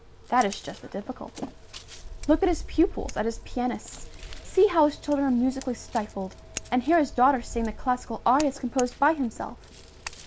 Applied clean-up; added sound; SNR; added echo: none; Scissors; 13 dB; none.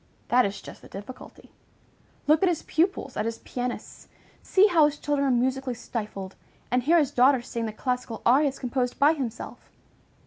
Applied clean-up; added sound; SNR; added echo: none; none; none; none.